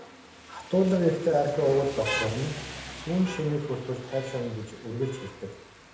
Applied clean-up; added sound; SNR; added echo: none; Rain; 11 dB; reverberation time 0.7 s.